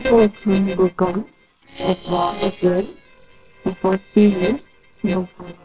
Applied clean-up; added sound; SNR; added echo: neural separator model SepFormer WHAMR!.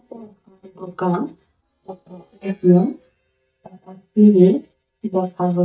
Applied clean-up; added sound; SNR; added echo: neural mask model DeepFilterNet 3.